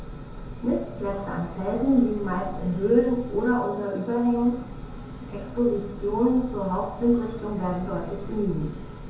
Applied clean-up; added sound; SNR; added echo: none; Train / Breathing; 12 dB; reverberation time 0.6 s.